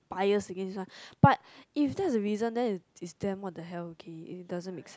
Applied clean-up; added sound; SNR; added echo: none; none; none; none.